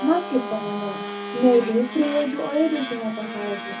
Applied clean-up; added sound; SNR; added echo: none; Domestic sounds, home sounds; 9 dB; reverberation time 0.3 s.